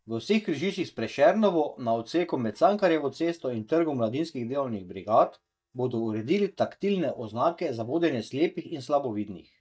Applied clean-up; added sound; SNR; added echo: neural mask model DeepFilterNet 3.